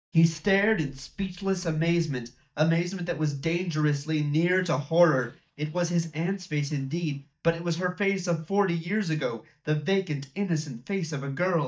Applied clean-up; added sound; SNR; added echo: neural mask model DeepFilterNet 3.